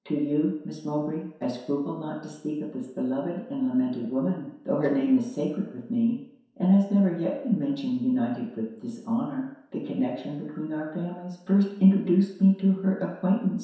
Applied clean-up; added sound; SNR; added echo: none; none; none; reverberation time 0.7 s.